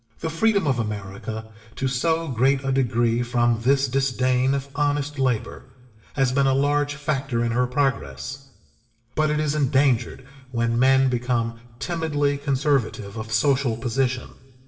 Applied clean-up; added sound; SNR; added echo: none; none; none; reverberation time 1.4 s.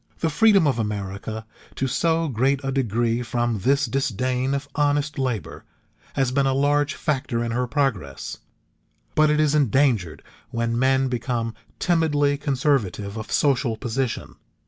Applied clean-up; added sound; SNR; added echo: none; none; none; none.